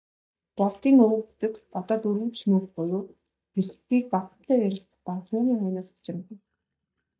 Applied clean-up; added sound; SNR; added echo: neural mask model DeepFilterNet 3.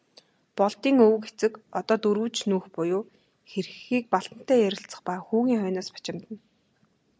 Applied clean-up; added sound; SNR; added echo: none; none; none; none.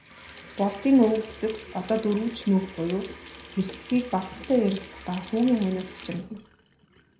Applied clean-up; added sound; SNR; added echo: none; Sink (filling or washing) / Water tap, faucet; 15 dB; reverberation time 0.5 s.